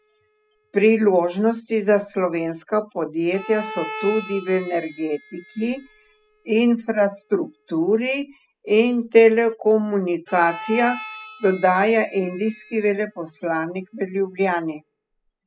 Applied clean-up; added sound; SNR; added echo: classical method spectral subtraction.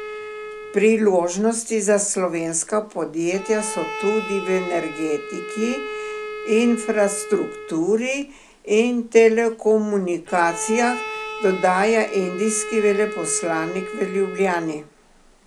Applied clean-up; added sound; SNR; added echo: none; Bowed string instrument; 12 dB; none.